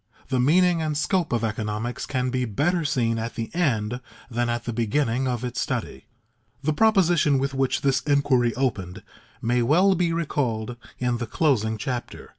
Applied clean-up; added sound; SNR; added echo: none; none; none; none.